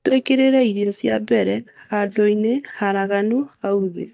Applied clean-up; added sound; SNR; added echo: neural mask model DeepFilterNet 3.